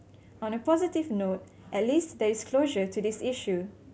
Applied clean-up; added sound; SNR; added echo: none; none; none; none.